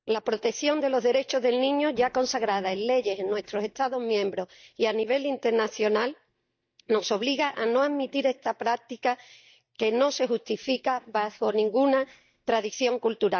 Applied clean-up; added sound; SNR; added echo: neural mask model DeepFilterNet 3.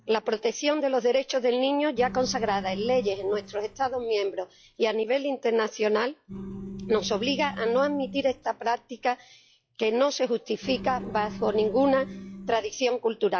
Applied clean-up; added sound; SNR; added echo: classical method log-MMSE.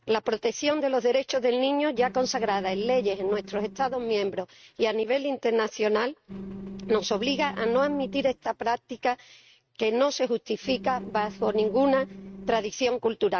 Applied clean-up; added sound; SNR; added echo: neural mask model RNNoise.